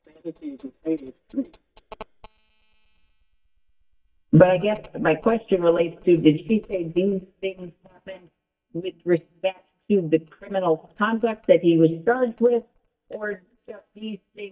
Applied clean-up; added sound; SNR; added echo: neural mask model DeepFilterNet 3.